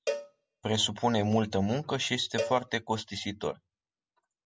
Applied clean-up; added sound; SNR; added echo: none; Cowbell; 10 dB; none.